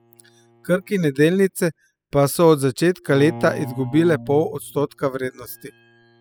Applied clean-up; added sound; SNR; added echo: classical method spectral subtraction.